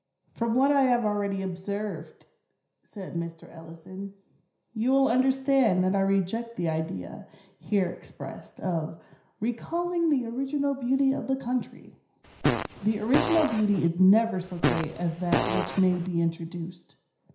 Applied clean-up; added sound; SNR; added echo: none; Fart; 2 dB; reverberation time 0.5 s.